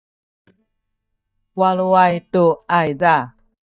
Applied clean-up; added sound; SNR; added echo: neural mask model DeepFilterNet 3.